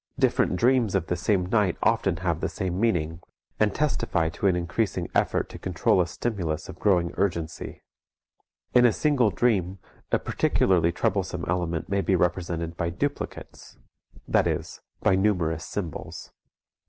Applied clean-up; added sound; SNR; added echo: none; none; none; none.